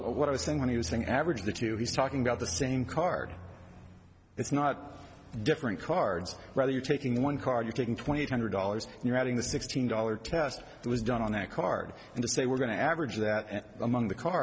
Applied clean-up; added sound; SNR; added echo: none; none; none; none.